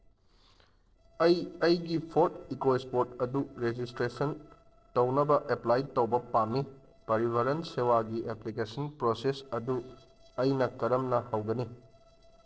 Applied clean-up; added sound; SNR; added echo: neural separator model SepFormer DNS4.